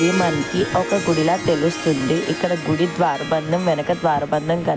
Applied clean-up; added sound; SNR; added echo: none; Harp; 9 dB; none.